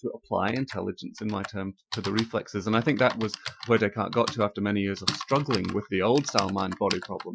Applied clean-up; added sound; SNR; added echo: classical method Wiener filter.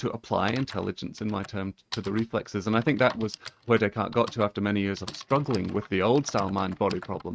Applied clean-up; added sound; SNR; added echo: neural mask model RNNoise.